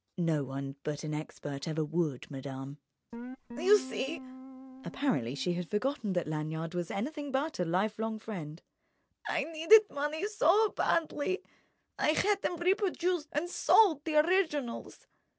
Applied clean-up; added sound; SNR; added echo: none; Guitar; 12 dB; none.